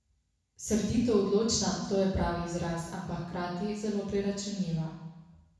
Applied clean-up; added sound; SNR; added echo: none; none; none; reverberation time 1.0 s.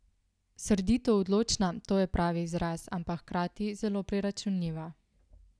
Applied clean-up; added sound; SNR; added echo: none; none; none; none.